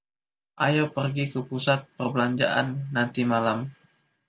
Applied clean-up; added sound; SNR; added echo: none; none; none; none.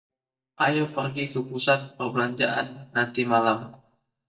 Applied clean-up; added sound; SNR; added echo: neural mask model DeepFilterNet 3.